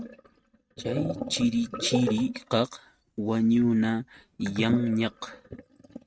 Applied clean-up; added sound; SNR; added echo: neural mask model RNNoise.